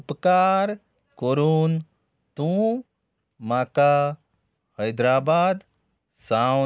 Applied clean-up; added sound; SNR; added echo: none; none; none; none.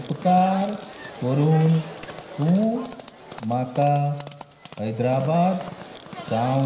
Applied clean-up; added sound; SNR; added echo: none; Livestock, farm animals, working animals; 16 dB; reverberation time 0.9 s.